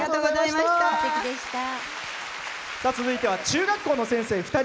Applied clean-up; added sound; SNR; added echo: none; none; none; none.